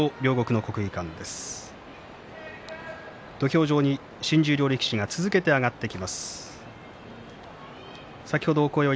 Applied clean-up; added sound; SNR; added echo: none; none; none; none.